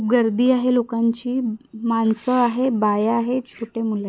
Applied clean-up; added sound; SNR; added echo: none; none; none; none.